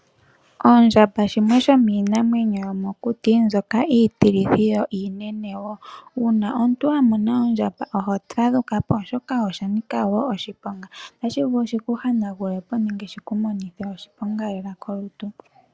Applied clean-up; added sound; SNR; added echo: none; none; none; none.